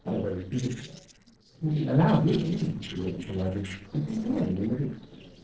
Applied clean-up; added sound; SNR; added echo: neural separator model SepFormer DNS4.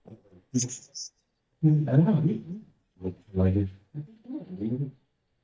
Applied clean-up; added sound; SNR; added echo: neural mask model DeepFilterNet 3.